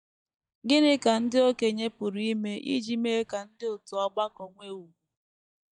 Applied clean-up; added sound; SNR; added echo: neural mask model DeepFilterNet 3.